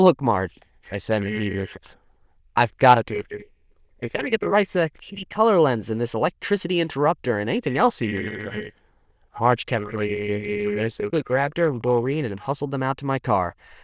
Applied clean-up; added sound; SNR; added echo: neural diffusion model UNIVERSE++.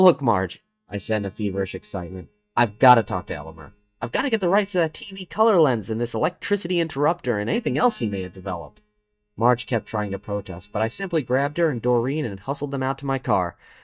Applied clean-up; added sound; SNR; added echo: neural mask model DeepFilterNet 3.